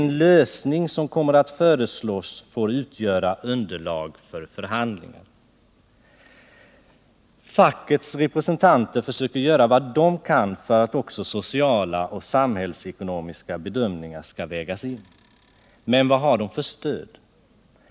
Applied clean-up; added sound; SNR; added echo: none; none; none; none.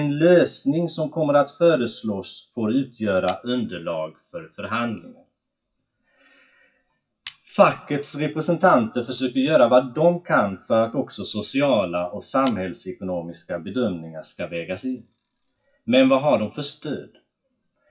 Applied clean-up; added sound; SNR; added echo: classical method WPE with log-MMSE.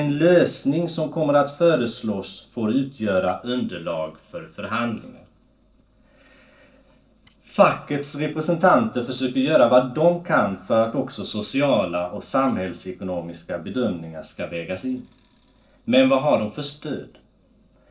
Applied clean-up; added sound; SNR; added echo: neural separator model SepFormer DNS4.